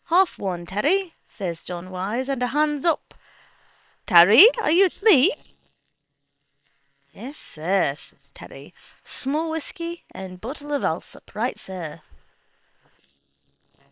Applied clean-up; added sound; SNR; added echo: neural separator model SepFormer WHAM!.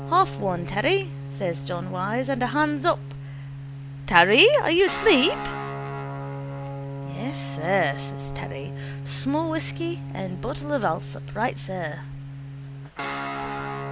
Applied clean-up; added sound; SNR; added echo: none; Guitar; 8 dB; none.